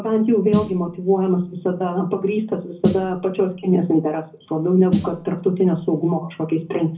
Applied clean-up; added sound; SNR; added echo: none; Snare drum; 9 dB; reverberation time 0.4 s.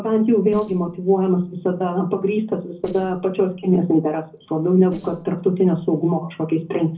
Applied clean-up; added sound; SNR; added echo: neural separator model SepFormer DNS4.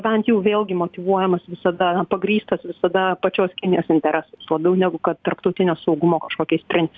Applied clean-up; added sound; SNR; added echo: none; none; none; none.